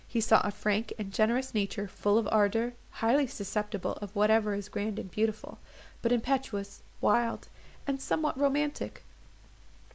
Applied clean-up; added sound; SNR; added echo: none; none; none; none.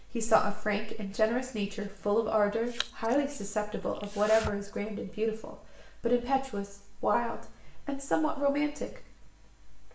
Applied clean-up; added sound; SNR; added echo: none; Domestic sounds, home sounds; 13 dB; reverberation time 0.6 s.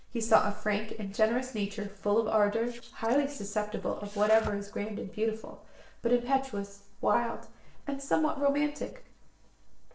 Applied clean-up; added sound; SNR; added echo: neural separator model SepFormer DNS4.